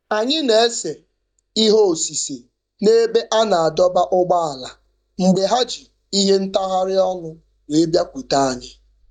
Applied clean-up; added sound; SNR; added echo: neural mask model DeepFilterNet 3.